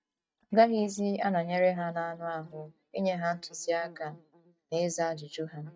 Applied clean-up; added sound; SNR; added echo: neural mask model DeepFilterNet 3.